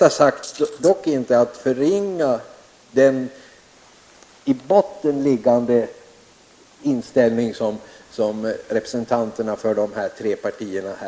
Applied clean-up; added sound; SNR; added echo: neural mask model Resemble Enhance denoiser.